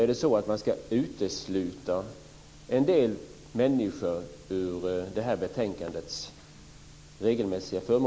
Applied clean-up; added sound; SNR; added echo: none; none; none; none.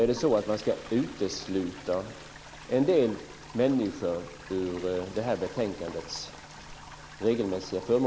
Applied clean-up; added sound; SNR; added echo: none; Toilet flush; 18 dB; none.